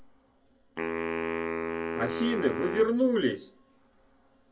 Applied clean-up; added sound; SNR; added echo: none; Wind instrument, woodwind instrument; 4 dB; reverberation time 0.1 s.